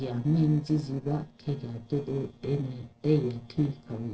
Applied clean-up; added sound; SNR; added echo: neural separator model SepFormer DNS4.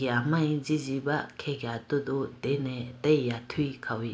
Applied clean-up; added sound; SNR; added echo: none; none; none; none.